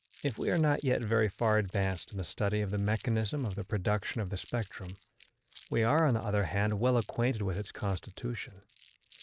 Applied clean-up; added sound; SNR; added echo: neural mask model RNNoise.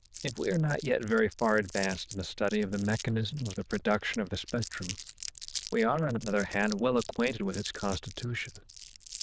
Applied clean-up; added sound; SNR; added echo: neural diffusion model UNIVERSE++.